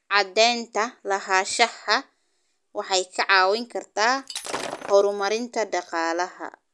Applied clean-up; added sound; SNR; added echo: none; Shatter; 11 dB; none.